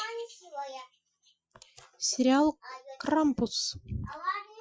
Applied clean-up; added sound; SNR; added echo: classical method Wiener filter.